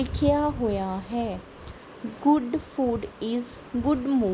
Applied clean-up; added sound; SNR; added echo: none; none; none; none.